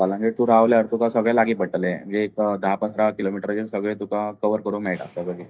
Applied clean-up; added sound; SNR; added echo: neural mask model DeepFilterNet 3.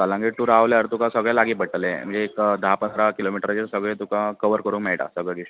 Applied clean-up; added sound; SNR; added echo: none; none; none; none.